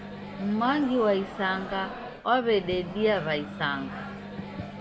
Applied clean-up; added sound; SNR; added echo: none; Microwave oven; 10 dB; none.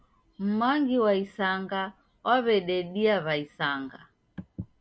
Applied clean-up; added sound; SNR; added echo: none; none; none; none.